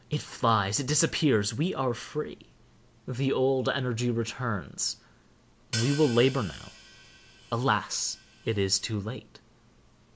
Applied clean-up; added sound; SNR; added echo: none; Hi-hat; 13 dB; none.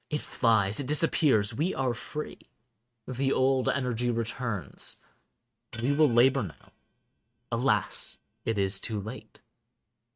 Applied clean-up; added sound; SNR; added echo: neural mask model RNNoise.